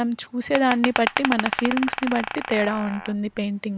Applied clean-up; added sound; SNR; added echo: none; Glass; 5 dB; none.